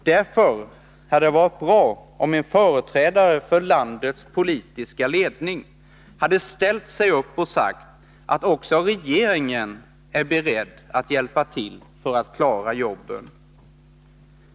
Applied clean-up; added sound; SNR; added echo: none; none; none; none.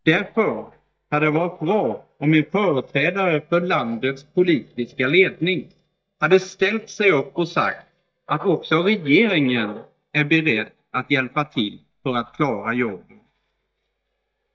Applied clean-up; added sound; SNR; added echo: neural mask model DeepFilterNet 3.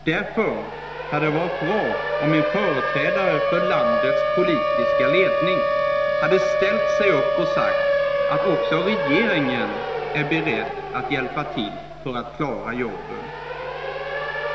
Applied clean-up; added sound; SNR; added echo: none; Siren; -2 dB; reverberation time 1.4 s.